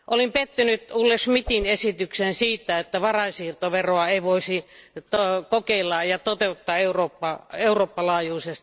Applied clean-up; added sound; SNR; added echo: neural mask model DeepFilterNet 3.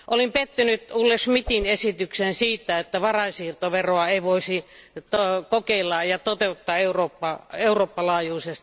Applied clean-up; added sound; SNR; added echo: none; Whoosh, swoosh, swish; 12 dB; none.